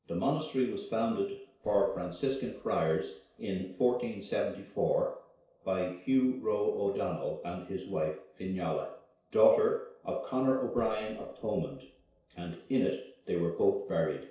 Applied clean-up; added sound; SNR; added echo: neural separator model SepFormer DNS4.